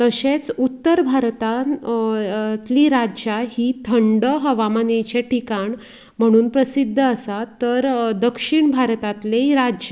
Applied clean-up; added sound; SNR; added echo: none; none; none; none.